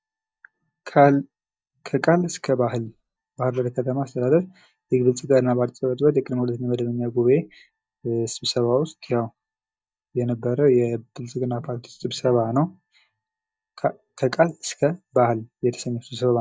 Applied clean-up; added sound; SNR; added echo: neural mask model DeepFilterNet 3.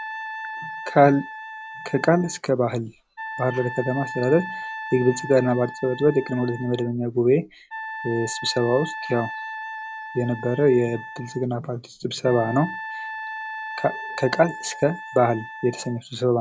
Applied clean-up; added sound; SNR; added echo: none; Wind instrument, woodwind instrument; 11 dB; none.